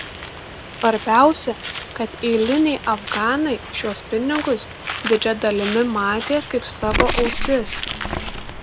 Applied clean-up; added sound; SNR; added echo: none; Bird; 7 dB; none.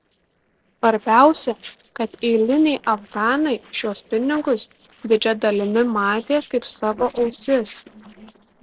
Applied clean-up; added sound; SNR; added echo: neural separator model SepFormer DNS4.